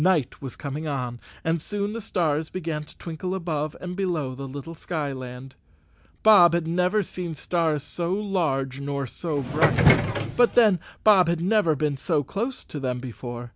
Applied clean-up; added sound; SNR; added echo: none; Subway, metro, underground; -2 dB; none.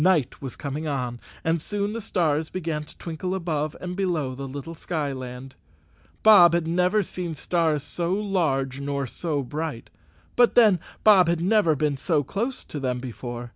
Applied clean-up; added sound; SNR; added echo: none; none; none; none.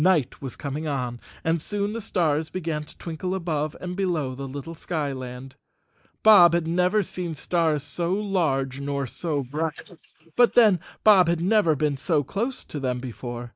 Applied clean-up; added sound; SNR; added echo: neural mask model Resemble Enhance denoiser.